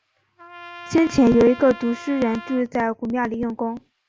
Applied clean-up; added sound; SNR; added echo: none; Trumpet; 19 dB; none.